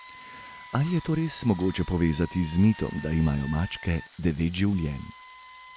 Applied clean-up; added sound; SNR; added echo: none; Wind instrument, woodwind instrument + Drill; 18 dB; none.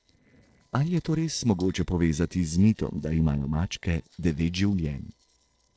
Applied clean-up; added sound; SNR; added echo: neural separator model SepFormer DNS4.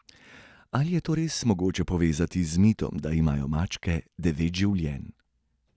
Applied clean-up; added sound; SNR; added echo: none; none; none; none.